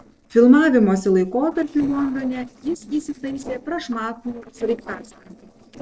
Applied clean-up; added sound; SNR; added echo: neural separator model SepFormer DNS4.